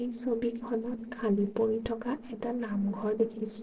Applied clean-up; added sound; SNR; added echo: neural separator model SepFormer DNS4.